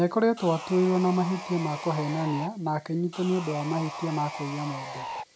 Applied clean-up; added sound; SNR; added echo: none; Sawing; 10 dB; none.